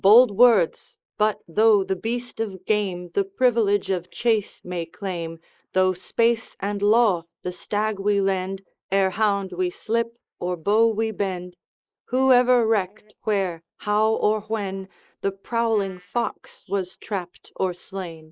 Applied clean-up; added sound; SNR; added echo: neural mask model Resemble Enhance denoiser.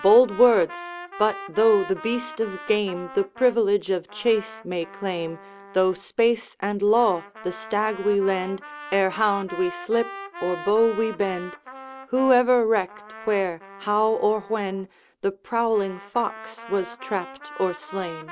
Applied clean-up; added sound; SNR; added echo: none; Trumpet; 16 dB; none.